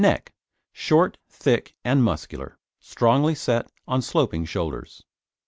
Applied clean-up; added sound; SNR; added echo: none; none; none; none.